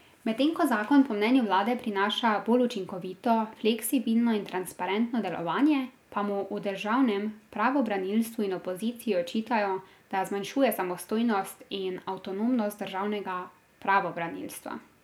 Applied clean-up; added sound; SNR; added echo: none; none; none; none.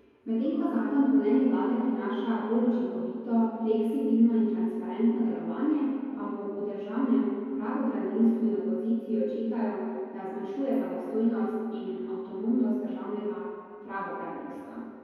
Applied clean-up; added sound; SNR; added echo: none; none; none; reverberation time 2.2 s.